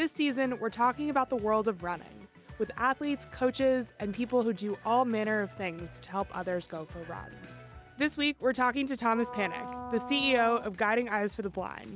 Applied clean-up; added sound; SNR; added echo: none; Wind instrument, woodwind instrument; 12 dB; none.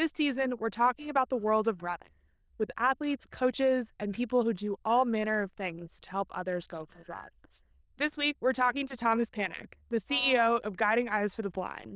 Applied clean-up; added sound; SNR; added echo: neural diffusion model UNIVERSE++.